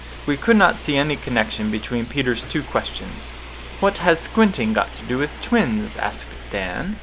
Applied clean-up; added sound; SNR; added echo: none; Subway, metro, underground; 16 dB; none.